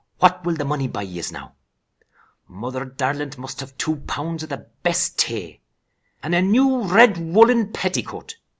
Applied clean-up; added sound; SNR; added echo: none; none; none; none.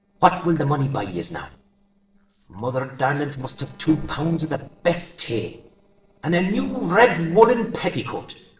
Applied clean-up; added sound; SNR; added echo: neural separator model SepFormer DNS4.